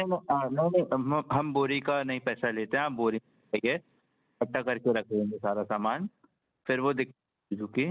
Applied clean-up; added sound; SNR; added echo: none; none; none; none.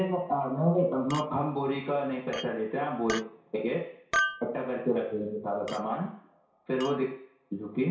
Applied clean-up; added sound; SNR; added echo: none; Chink, clink; 10 dB; reverberation time 0.6 s.